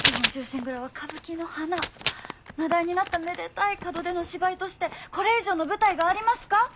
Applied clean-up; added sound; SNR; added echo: none; Writing; 5 dB; none.